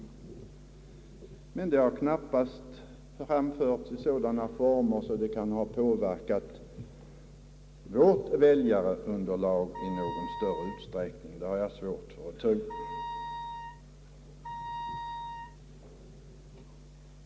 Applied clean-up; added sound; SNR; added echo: none; Wind instrument, woodwind instrument; 9 dB; none.